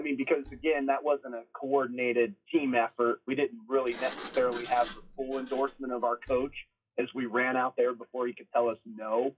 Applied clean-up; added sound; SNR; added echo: classical method WPE with log-MMSE.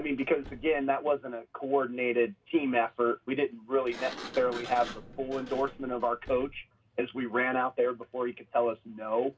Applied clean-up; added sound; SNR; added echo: none; Sliding door; 18 dB; reverberation time 0.4 s.